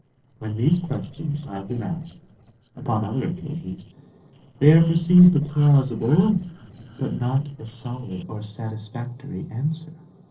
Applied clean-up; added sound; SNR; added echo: neural separator model SepFormer DNS4.